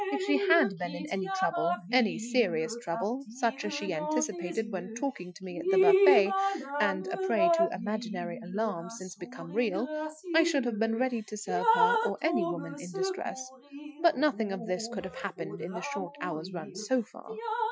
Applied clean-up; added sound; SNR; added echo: classical method Wiener filter.